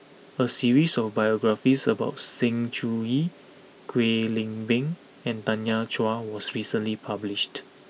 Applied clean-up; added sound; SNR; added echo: none; none; none; none.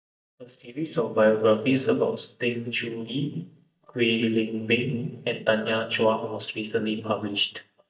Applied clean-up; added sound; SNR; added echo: neural mask model DeepFilterNet 3.